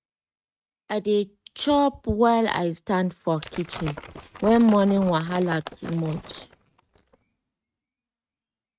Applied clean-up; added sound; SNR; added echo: neural mask model RNNoise.